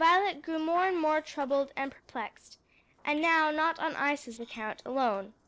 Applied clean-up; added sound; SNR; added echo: neural separator model SepFormer DNS4.